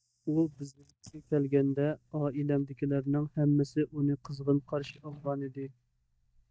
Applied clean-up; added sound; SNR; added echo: neural mask model DeepFilterNet 3.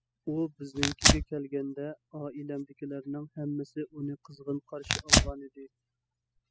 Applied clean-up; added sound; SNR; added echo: classical method spectral subtraction.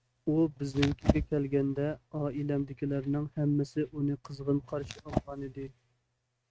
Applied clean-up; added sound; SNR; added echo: neural mask model RNNoise.